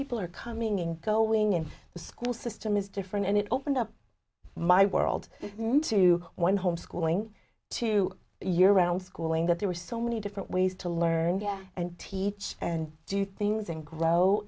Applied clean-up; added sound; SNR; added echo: none; none; none; none.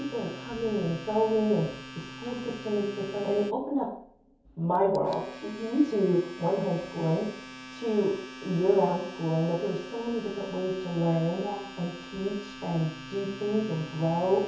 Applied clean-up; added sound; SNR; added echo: none; Domestic sounds, home sounds; 15 dB; reverberation time 0.6 s.